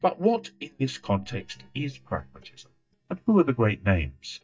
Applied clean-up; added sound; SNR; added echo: neural mask model DeepFilterNet 3.